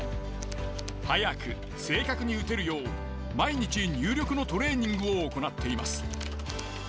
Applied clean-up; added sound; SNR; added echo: none; Tools; 15 dB; none.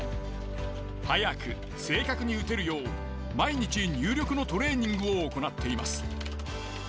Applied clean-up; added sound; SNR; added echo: none; none; none; none.